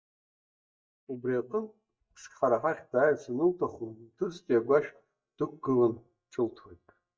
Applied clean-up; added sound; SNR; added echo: neural mask model DeepFilterNet 3.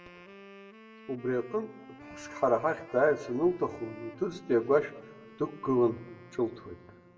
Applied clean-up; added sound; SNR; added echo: none; Wind instrument, woodwind instrument; 20 dB; reverberation time 1.1 s.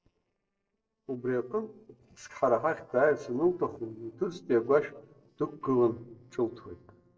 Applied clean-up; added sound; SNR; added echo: neural separator model SepFormer DNS4.